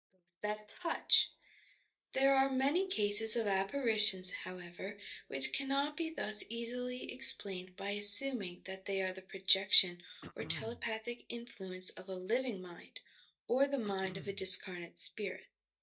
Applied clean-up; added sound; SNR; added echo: neural mask model DeepFilterNet 3.